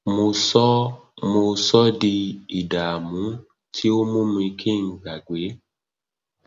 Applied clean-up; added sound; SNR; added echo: none; none; none; none.